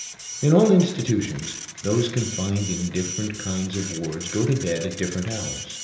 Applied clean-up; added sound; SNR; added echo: none; Printer; 11 dB; reverberation time 0.8 s.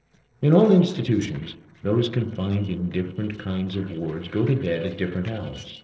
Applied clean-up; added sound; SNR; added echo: neural separator model SepFormer DNS4.